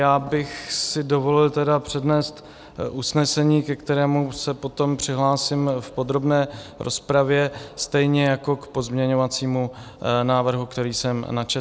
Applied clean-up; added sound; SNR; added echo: none; none; none; none.